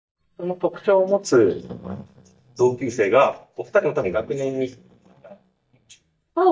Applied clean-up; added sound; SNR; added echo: neural mask model DeepFilterNet 3.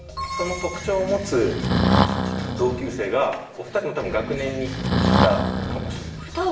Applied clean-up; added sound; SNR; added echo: none; Breathing; -1 dB; reverberation time 0.8 s.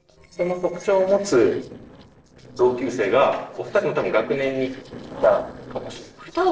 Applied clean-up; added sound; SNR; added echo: neural separator model SepFormer DNS4.